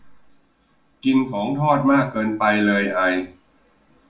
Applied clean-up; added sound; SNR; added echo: none; none; none; reverberation time 0.4 s.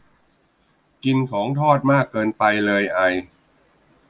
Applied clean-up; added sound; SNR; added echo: none; none; none; none.